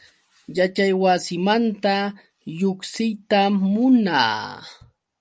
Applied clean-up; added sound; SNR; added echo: none; none; none; none.